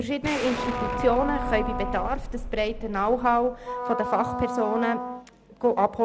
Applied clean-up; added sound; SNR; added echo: none; Explosion + Wind instrument, woodwind instrument; 5 dB; none.